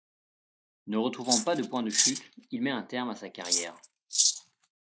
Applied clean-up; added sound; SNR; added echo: neural mask model Resemble Enhance denoiser.